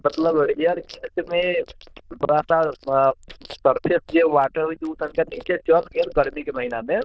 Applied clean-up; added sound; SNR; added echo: neural diffusion model UNIVERSE++.